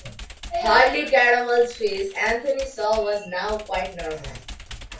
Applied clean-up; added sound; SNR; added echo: none; Computer keyboard; 17 dB; reverberation time 0.2 s.